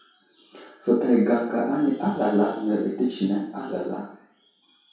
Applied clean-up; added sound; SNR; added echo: none; none; none; reverberation time 0.6 s.